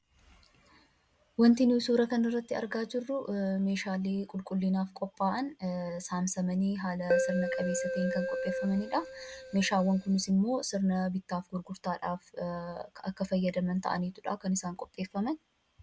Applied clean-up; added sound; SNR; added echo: none; Keyboard (musical); 3 dB; none.